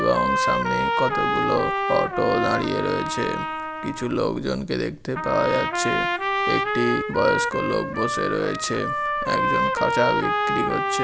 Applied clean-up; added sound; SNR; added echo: none; Trumpet; -1 dB; none.